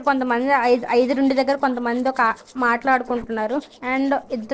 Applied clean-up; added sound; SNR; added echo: neural separator model SepFormer DNS4.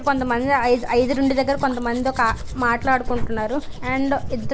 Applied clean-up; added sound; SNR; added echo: none; Domestic sounds, home sounds; 8 dB; none.